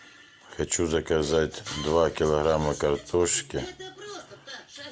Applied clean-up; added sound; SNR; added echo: none; none; none; none.